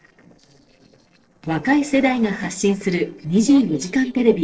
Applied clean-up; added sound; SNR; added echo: neural separator model SepFormer DNS4.